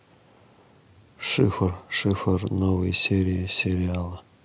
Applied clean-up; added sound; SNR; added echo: none; none; none; none.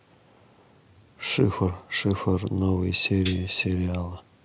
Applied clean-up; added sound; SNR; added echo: none; Tambourine; -1 dB; none.